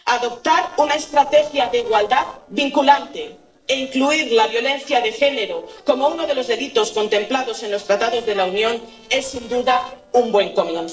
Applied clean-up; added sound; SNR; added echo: neural separator model SepFormer DNS4.